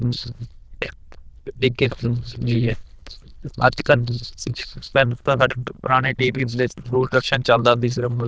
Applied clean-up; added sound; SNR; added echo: neural diffusion model UNIVERSE++.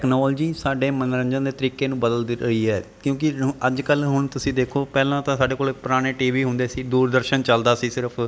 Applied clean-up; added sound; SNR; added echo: none; none; none; none.